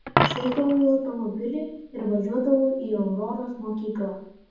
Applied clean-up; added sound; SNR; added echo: none; Coin (dropping); 6 dB; reverberation time 1.2 s.